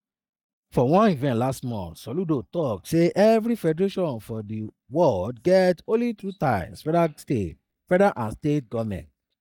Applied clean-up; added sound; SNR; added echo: neural mask model DeepFilterNet 3.